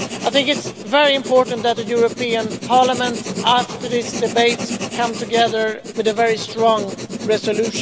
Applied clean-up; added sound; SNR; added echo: none; Writing; 9 dB; none.